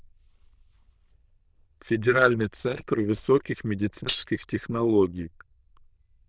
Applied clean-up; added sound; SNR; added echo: neural diffusion model UNIVERSE++.